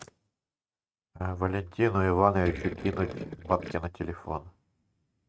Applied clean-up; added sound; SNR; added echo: neural mask model RNNoise.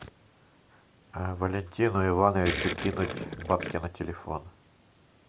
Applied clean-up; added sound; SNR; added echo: none; Gurgling; 5 dB; none.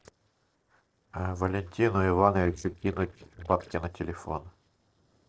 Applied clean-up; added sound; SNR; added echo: neural separator model SepFormer DNS4.